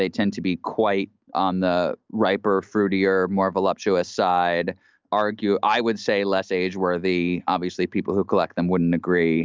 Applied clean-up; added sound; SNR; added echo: none; none; none; none.